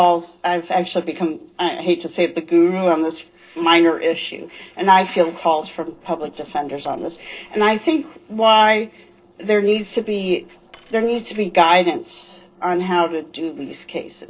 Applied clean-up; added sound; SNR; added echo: neural separator model SepFormer DNS4.